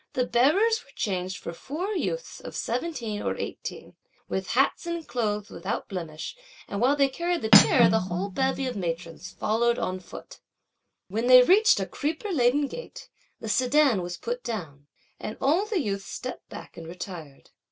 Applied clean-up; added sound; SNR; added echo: none; Cutlery, silverware; 0 dB; none.